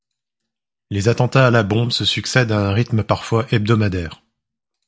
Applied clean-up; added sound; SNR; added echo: none; none; none; none.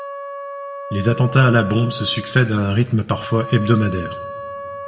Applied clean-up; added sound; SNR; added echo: none; Wind instrument, woodwind instrument; 12 dB; reverberation time 1.0 s.